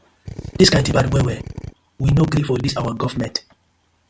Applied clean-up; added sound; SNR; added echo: none; Drill; 12 dB; none.